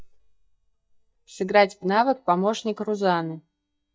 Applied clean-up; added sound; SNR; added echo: neural mask model DeepFilterNet 3.